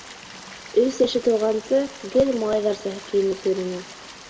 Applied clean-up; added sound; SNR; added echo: none; Stream; 17 dB; reverberation time 0.6 s.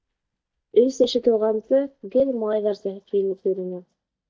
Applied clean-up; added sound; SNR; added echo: neural mask model DeepFilterNet 3.